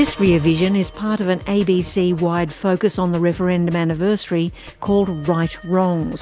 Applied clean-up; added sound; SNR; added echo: none; none; none; none.